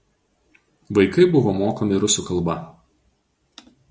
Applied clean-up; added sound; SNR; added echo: none; none; none; none.